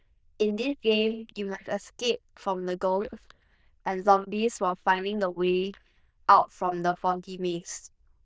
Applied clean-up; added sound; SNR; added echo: neural diffusion model UNIVERSE++.